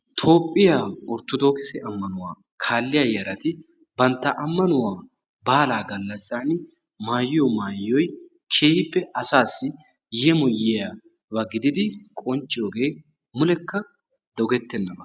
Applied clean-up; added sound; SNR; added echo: none; none; none; none.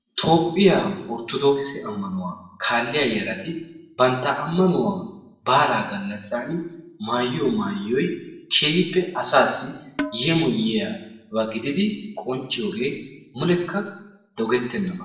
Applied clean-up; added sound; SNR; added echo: none; Percussion; 9 dB; reverberation time 0.7 s.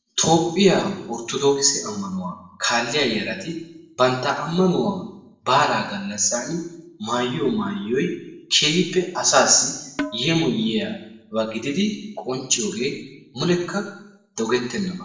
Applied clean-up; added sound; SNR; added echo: neural separator model SepFormer DNS4.